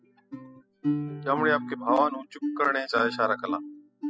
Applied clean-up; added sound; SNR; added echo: classical method spectral subtraction.